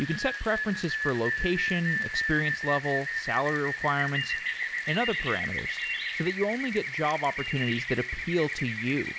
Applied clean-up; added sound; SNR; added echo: none; Rain; 2 dB; none.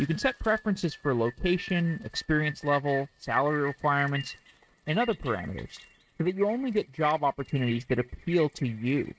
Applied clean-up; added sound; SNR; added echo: neural mask model RNNoise.